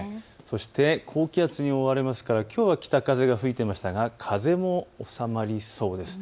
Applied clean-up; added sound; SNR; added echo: none; none; none; none.